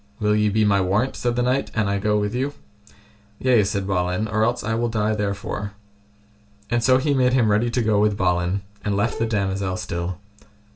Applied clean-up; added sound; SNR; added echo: none; Bowed string instrument; 15 dB; reverberation time 0.2 s.